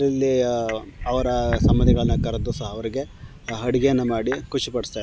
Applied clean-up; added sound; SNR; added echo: none; Cutlery, silverware / Dishes, pots, and pans / Chink, clink; 18 dB; none.